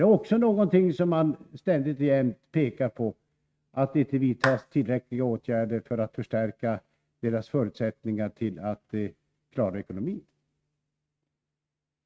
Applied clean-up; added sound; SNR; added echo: neural mask model RNNoise.